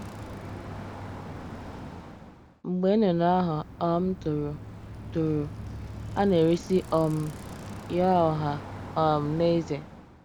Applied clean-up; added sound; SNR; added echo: none; Bicycle; 12 dB; none.